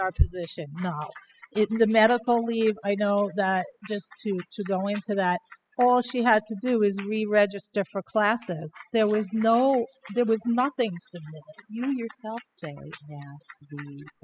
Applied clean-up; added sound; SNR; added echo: classical method spectral subtraction.